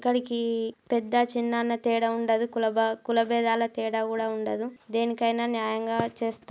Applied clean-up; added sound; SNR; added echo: none; none; none; none.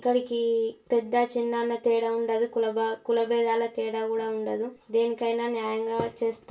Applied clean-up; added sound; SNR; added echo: none; none; none; reverberation time 0.2 s.